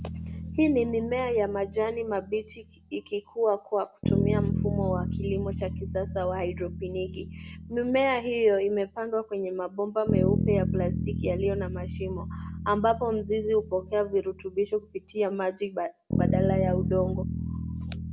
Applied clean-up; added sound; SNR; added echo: none; Bass guitar; 3 dB; none.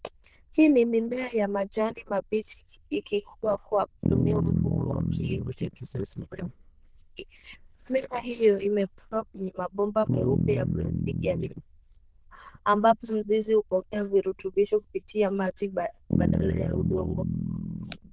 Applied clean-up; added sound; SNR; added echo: neural diffusion model UNIVERSE++.